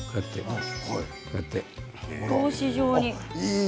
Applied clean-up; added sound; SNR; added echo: none; Plucked string instrument; 16 dB; none.